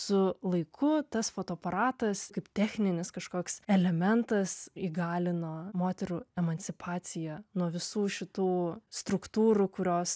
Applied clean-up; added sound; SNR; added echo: none; none; none; none.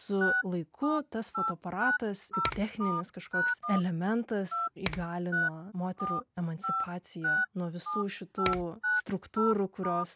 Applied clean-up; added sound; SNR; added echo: none; Telephone + Finger snapping; 0 dB; none.